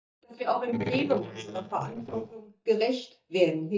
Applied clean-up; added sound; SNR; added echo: neural mask model DeepFilterNet 3.